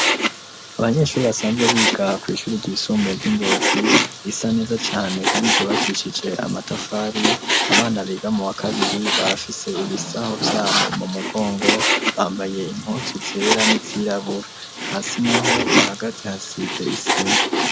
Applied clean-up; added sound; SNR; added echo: none; Frying (food); -1 dB; none.